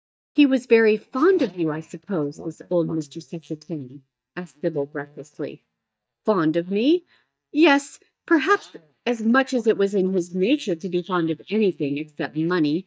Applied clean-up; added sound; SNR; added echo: neural mask model DeepFilterNet 3.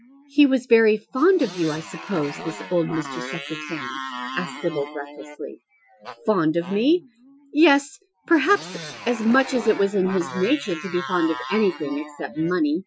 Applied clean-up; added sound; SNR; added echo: classical method Wiener filter.